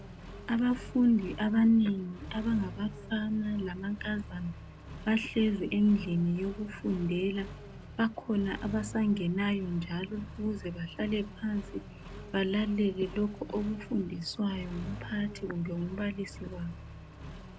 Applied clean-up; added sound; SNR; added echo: none; Accelerating, revving, vroom; 13 dB; none.